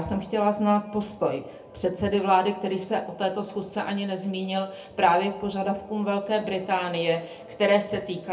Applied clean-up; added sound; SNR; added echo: none; none; none; reverberation time 0.3 s.